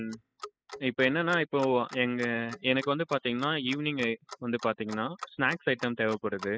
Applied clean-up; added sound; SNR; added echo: classical method spectral subtraction.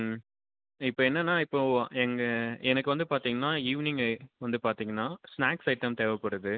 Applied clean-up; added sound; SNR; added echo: none; none; none; none.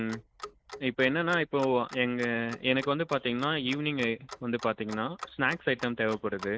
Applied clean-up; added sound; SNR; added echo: none; Clock; 17 dB; none.